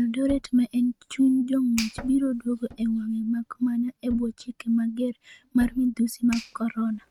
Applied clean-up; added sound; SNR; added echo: neural mask model RNNoise.